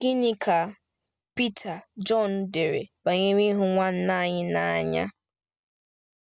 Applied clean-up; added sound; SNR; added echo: none; none; none; none.